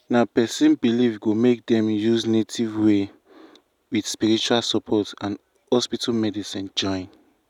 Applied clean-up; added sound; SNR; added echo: none; none; none; none.